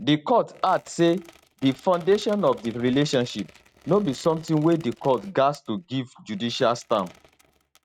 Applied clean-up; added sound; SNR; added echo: neural mask model RNNoise.